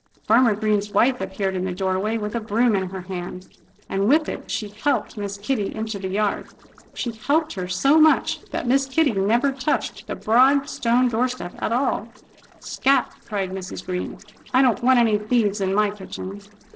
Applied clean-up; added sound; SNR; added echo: neural separator model SepFormer DNS4.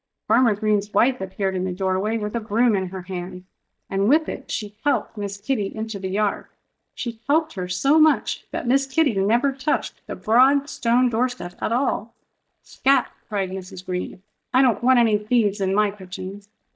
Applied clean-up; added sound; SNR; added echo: neural mask model DeepFilterNet 3.